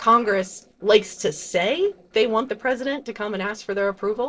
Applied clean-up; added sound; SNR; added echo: neural separator model SepFormer DNS4.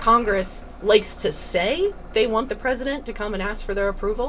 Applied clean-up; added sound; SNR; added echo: none; Engine starting / Bus; 12 dB; reverberation time 0.2 s.